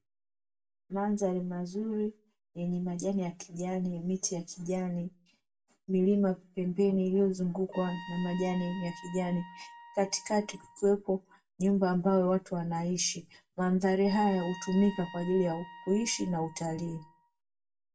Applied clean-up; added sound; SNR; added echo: none; Trumpet; 17 dB; reverberation time 0.2 s.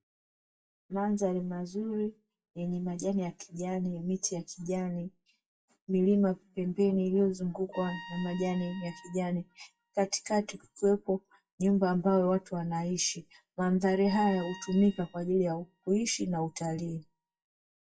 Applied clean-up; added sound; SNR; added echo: classical method WPE with log-MMSE.